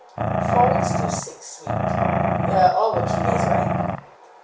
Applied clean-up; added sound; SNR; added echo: none; Growling; -3 dB; reverberation time 0.4 s.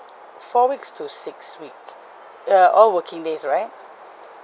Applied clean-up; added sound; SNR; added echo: none; none; none; none.